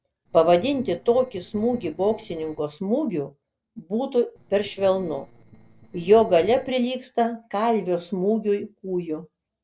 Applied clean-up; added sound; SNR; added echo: neural separator model SepFormer DNS4.